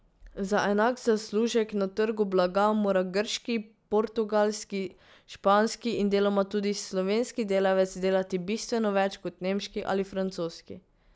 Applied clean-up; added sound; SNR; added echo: none; none; none; none.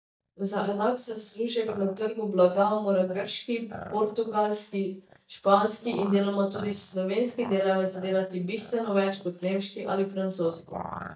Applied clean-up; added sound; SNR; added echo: neural mask model DeepFilterNet 3.